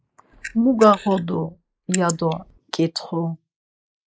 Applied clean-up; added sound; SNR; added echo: neural mask model Resemble Enhance denoiser.